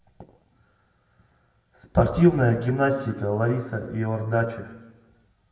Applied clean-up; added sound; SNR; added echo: none; none; none; reverberation time 1.2 s.